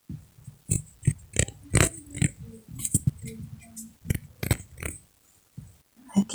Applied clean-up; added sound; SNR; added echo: none; none; none; none.